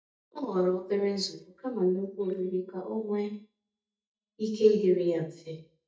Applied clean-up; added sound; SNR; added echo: neural mask model DeepFilterNet 3.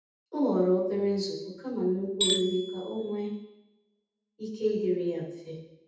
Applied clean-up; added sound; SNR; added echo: none; Tools; 6 dB; reverberation time 0.8 s.